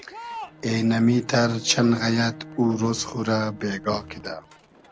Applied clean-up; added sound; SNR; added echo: none; Bowed string instrument + Crowd; 17 dB; none.